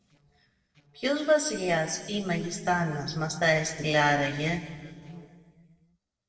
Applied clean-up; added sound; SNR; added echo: neural separator model SepFormer DNS4.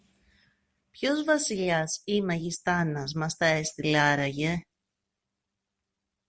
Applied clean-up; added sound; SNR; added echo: none; none; none; none.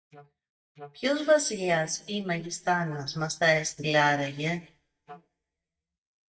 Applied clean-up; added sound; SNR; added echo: neural mask model DeepFilterNet 3.